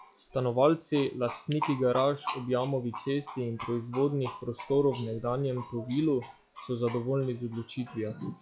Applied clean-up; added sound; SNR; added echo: classical method log-MMSE.